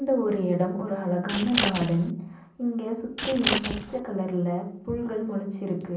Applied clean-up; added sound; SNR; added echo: none; Scissors; 2 dB; reverberation time 0.6 s.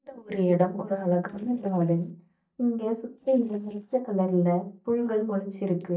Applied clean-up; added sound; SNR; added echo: neural mask model DeepFilterNet 3.